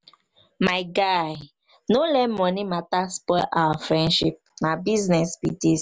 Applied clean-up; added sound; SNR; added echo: none; none; none; none.